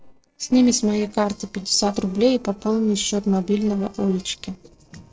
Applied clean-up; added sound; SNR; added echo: neural separator model SepFormer DNS4.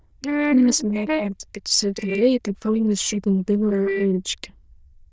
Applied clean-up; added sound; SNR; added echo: neural diffusion model UNIVERSE++.